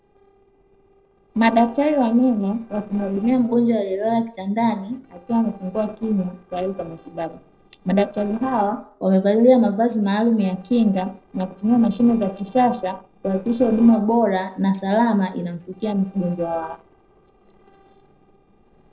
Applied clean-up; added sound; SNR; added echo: neural separator model SepFormer DNS4.